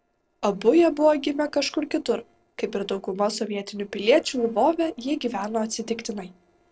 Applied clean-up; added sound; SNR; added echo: neural separator model SepFormer DNS4.